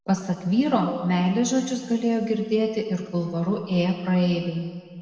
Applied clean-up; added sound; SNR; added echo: none; Wind instrument, woodwind instrument; 15 dB; reverberation time 1.8 s.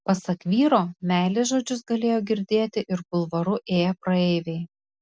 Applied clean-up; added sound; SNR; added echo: none; none; none; none.